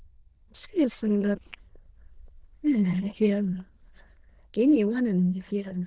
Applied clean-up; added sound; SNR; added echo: neural diffusion model UNIVERSE++.